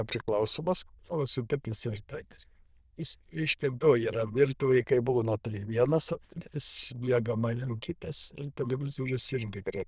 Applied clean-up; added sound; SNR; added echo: neural diffusion model UNIVERSE++.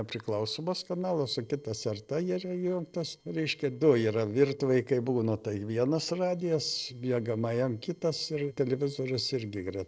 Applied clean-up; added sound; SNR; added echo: neural separator model SepFormer DNS4.